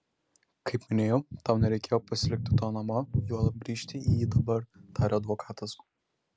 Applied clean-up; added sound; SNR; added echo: none; Bass guitar; -1 dB; none.